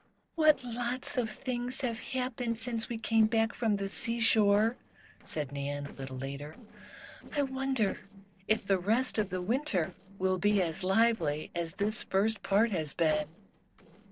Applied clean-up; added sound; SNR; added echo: neural separator model SepFormer DNS4.